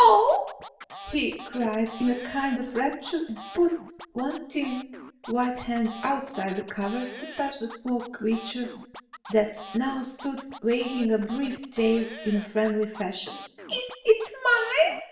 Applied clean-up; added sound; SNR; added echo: none; Scratching (performance technique); 17 dB; reverberation time 0.7 s.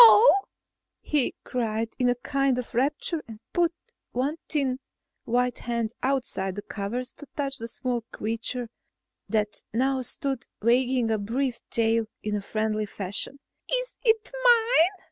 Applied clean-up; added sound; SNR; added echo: none; none; none; none.